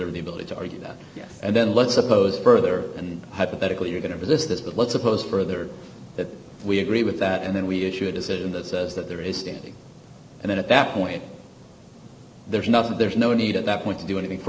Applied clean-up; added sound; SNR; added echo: none; none; none; none.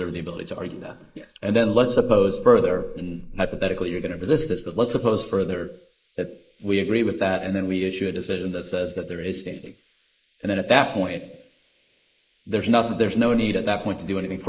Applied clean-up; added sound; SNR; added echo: neural mask model Resemble Enhance denoiser.